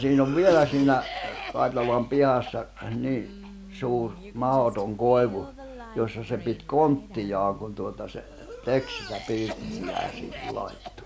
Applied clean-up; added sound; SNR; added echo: none; Cough; 14 dB; none.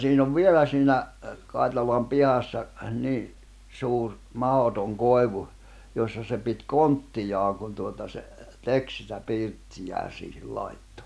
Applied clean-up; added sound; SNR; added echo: none; none; none; none.